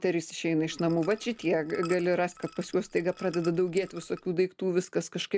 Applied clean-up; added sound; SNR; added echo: none; Liquid; 20 dB; none.